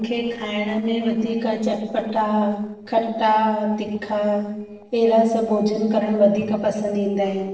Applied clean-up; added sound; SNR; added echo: neural separator model SepFormer DNS4.